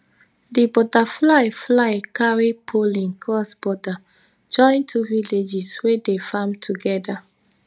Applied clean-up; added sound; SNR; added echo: none; none; none; none.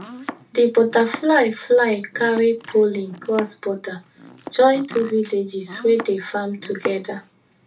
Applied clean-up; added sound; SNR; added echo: none; Domestic sounds, home sounds; 17 dB; reverberation time 0.2 s.